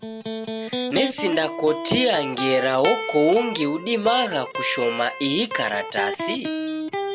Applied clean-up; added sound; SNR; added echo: none; Electric guitar; 6 dB; none.